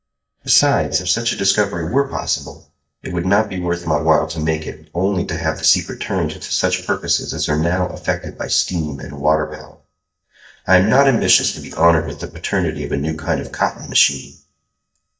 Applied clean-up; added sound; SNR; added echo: neural mask model DeepFilterNet 3.